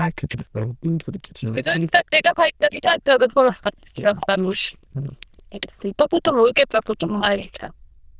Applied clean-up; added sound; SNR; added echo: neural diffusion model UNIVERSE++.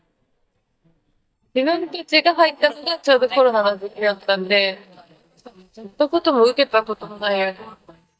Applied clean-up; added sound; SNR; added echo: neural mask model DeepFilterNet 3.